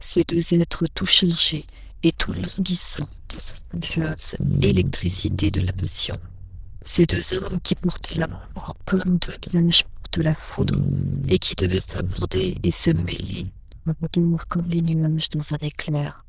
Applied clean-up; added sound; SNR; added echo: neural diffusion model UNIVERSE++.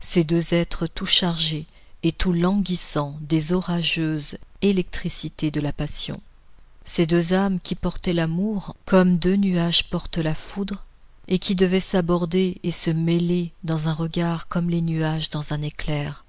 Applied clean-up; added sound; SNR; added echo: none; none; none; none.